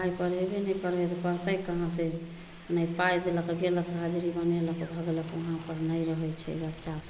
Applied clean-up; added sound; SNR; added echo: none; Subway, metro, underground + Crumpling, crinkling; 18 dB; none.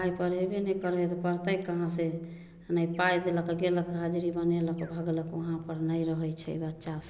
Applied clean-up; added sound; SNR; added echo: none; none; none; none.